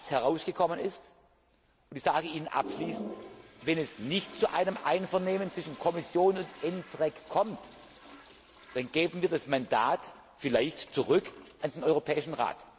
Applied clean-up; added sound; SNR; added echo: none; Toilet flush; 18 dB; none.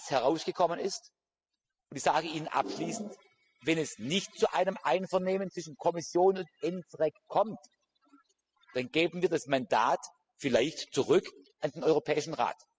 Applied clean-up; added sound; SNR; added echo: classical method spectral subtraction.